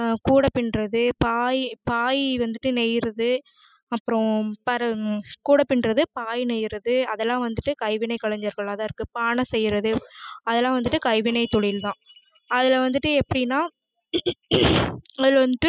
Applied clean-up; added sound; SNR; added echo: classical method spectral subtraction.